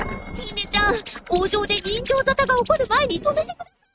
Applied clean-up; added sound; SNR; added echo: neural mask model RNNoise.